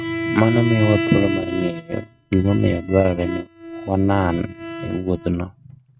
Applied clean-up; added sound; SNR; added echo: neural mask model RNNoise.